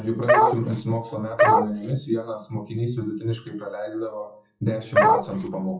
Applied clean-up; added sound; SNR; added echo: classical method WPE with log-MMSE.